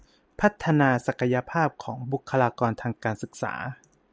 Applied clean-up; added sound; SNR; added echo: none; none; none; none.